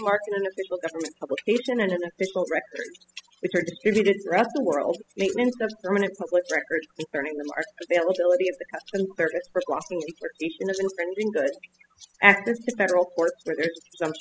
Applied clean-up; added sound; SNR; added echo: classical method spectral subtraction.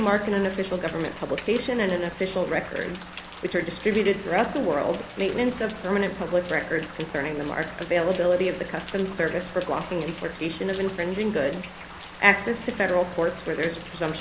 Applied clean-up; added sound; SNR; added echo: none; Rain; 13 dB; none.